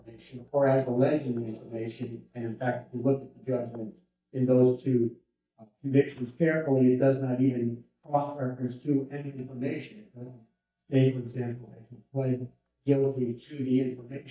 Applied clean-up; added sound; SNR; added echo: neural mask model DeepFilterNet 3.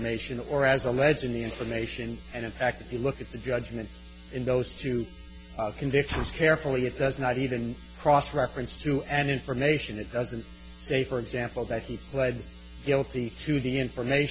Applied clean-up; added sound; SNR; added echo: none; none; none; none.